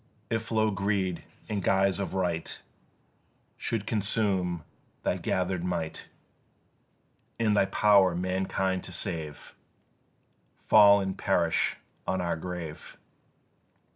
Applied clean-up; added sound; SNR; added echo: none; none; none; none.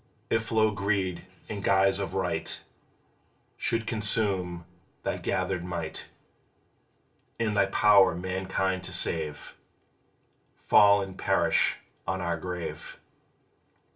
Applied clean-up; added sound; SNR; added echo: none; none; none; reverberation time 0.2 s.